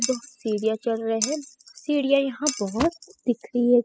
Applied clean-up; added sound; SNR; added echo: classical method spectral subtraction.